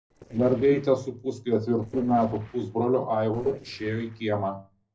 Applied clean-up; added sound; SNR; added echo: neural separator model SepFormer DNS4.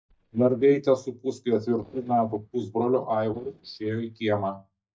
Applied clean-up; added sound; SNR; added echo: neural mask model DeepFilterNet 3.